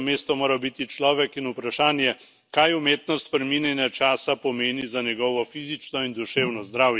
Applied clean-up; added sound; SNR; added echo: none; none; none; none.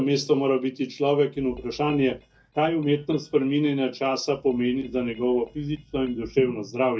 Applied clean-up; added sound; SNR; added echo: neural mask model DeepFilterNet 3.